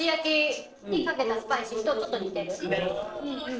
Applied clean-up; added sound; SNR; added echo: neural separator model SepFormer DNS4.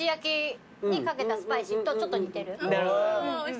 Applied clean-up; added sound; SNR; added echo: none; none; none; none.